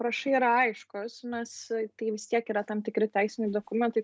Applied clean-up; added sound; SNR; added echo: none; none; none; none.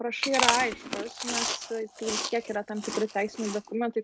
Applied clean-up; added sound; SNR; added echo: none; Chewing, mastication; 2 dB; none.